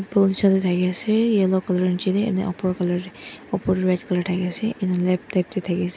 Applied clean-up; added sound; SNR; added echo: none; none; none; none.